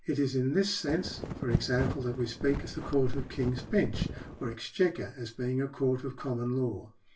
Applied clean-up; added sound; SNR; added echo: none; Wind; 6 dB; reverberation time 0.2 s.